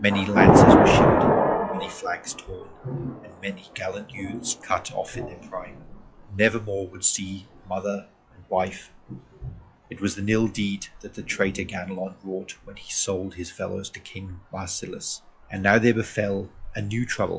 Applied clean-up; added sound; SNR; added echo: classical method log-MMSE.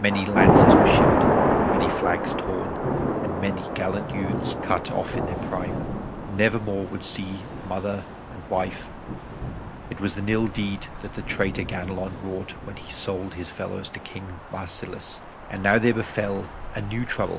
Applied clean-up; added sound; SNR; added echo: none; Thunder / Rain; -3 dB; none.